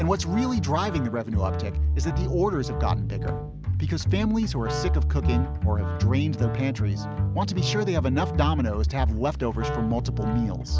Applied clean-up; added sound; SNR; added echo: none; Wind instrument, woodwind instrument; 13 dB; none.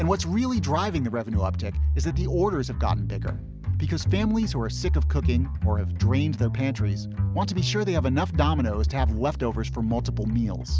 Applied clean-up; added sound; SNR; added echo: none; none; none; none.